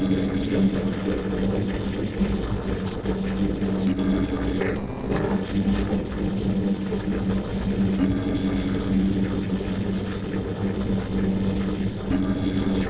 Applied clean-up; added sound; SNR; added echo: neural separator model SepFormer DNS4.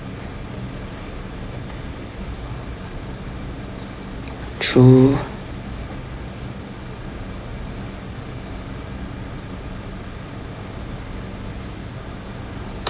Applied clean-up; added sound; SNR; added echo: none; none; none; none.